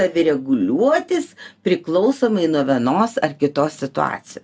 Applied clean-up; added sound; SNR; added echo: none; none; none; none.